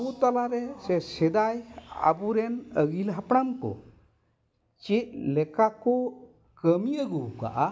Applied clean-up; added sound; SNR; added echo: none; none; none; none.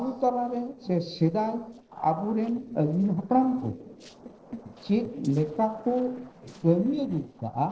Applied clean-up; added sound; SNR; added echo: neural separator model SepFormer DNS4.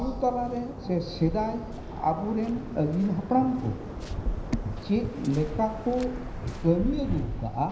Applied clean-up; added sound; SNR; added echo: none; Waves, surf; 6 dB; reverberation time 0.9 s.